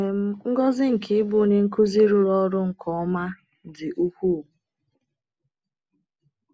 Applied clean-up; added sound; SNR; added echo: none; none; none; none.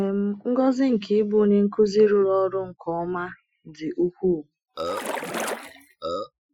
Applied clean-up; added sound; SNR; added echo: classical method Wiener filter.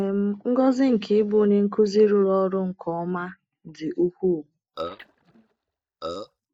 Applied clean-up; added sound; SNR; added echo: neural mask model DeepFilterNet 3.